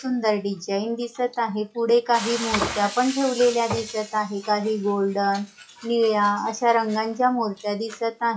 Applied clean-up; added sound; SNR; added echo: classical method log-MMSE.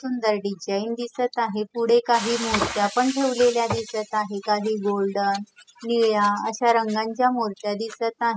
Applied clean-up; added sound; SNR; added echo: classical method spectral subtraction.